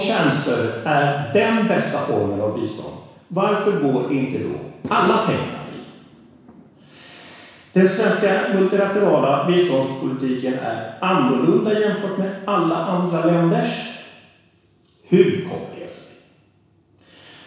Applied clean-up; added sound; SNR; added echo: none; Fireworks; 16 dB; reverberation time 1.1 s.